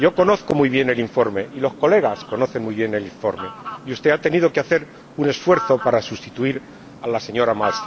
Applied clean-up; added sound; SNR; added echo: none; Fowl; 15 dB; none.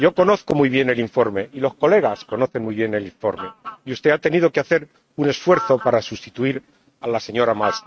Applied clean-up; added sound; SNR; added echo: neural mask model RNNoise.